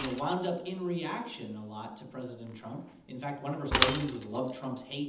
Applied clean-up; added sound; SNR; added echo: none; Mechanisms / Bicycle; 1 dB; reverberation time 0.8 s.